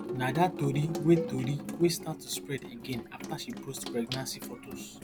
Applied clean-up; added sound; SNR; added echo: none; Sink (filling or washing) / Water tap, faucet + Cowbell; 8 dB; none.